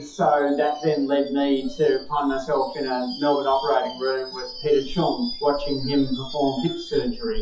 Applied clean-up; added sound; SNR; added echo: classical method WPE with log-MMSE.